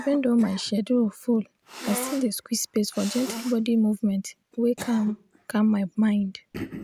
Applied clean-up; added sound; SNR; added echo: none; Cough; 15 dB; none.